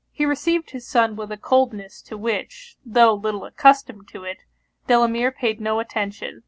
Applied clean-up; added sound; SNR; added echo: none; none; none; none.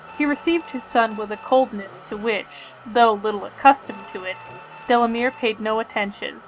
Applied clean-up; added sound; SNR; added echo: none; Motor vehicle (road) + Alarm; 19 dB; none.